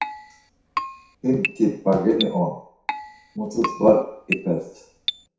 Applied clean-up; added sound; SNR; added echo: none; Keyboard (musical); 8 dB; reverberation time 0.6 s.